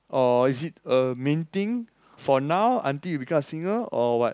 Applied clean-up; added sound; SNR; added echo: none; none; none; none.